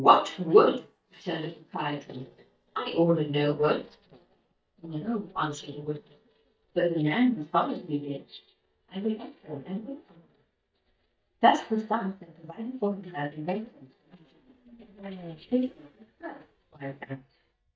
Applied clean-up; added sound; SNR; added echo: neural mask model DeepFilterNet 3.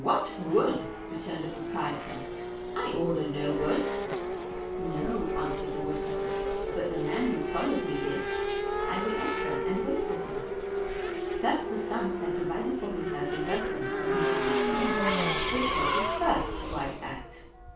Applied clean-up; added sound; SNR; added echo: none; Race car, auto racing / Accelerating, revving, vroom; -2 dB; reverberation time 0.3 s.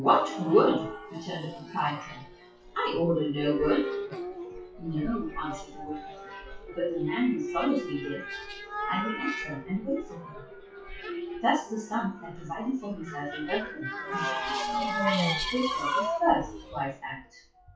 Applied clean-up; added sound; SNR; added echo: classical method WPE with log-MMSE.